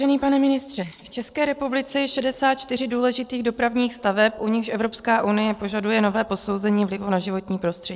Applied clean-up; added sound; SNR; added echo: neural separator model SepFormer DNS4.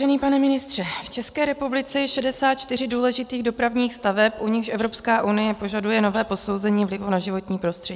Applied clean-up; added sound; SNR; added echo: none; Tambourine; 13 dB; none.